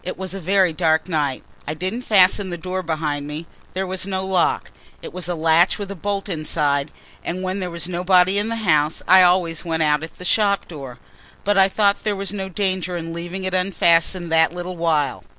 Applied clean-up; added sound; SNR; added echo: none; none; none; none.